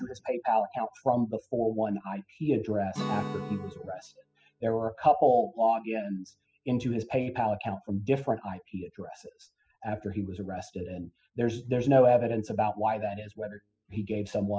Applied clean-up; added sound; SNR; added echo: classical method spectral subtraction.